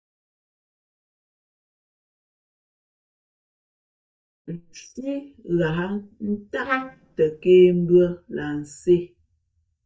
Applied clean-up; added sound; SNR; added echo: neural mask model DeepFilterNet 3.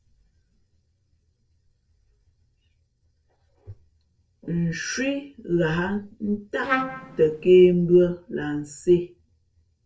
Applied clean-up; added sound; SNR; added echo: neural separator model SepFormer DNS4.